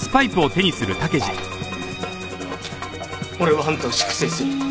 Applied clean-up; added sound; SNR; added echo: none; Musical instrument; 7 dB; none.